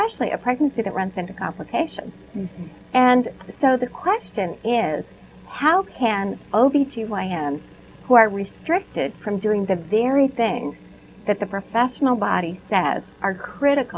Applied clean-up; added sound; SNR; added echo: none; none; none; none.